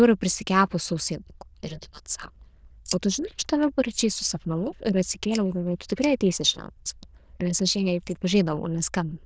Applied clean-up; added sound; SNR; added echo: neural diffusion model UNIVERSE++.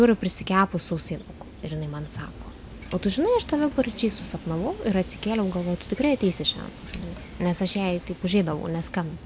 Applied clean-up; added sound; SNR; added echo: none; Scissors + Train; 13 dB; none.